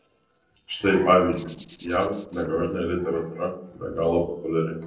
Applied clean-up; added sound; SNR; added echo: neural separator model SepFormer DNS4.